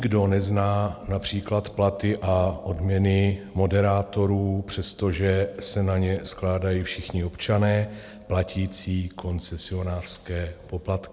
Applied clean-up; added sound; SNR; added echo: none; none; none; none.